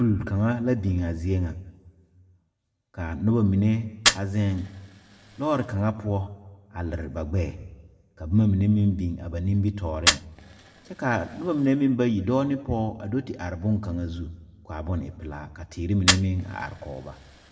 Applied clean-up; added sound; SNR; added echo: none; Fire; 8 dB; reverberation time 1.1 s.